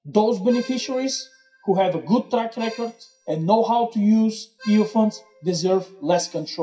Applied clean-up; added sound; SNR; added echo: classical method WPE with log-MMSE.